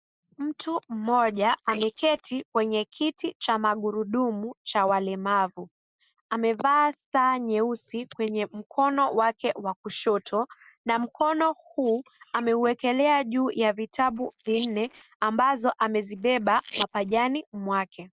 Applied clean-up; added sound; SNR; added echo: neural mask model Resemble Enhance denoiser.